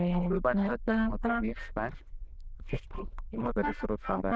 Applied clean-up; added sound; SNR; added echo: neural diffusion model UNIVERSE++.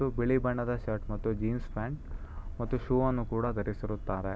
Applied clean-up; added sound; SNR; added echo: none; none; none; none.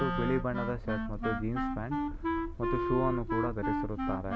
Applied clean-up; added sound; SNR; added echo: none; Wind instrument, woodwind instrument; 1 dB; none.